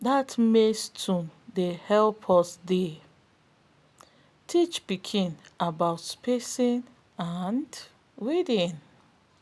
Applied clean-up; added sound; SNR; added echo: none; none; none; none.